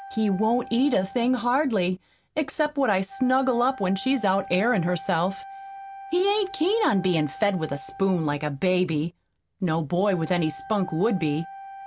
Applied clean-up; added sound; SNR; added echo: none; Wind instrument, woodwind instrument; 17 dB; none.